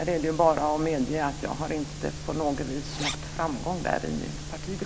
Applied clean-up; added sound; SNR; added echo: none; Zipper (clothing); 14 dB; none.